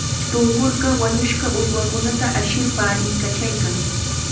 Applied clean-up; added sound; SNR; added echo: none; Fire; -1 dB; reverberation time 0.6 s.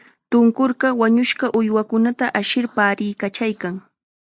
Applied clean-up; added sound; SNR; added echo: none; none; none; none.